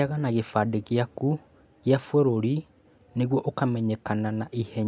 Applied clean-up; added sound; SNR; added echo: none; none; none; none.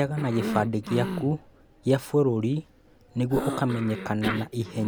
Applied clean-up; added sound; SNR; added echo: none; Cough; 9 dB; none.